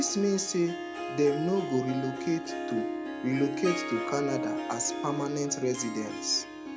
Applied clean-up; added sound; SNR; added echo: none; Harp; 5 dB; none.